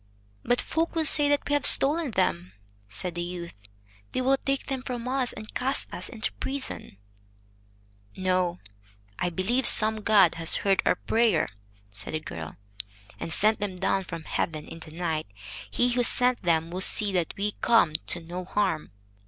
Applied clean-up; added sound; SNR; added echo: none; none; none; none.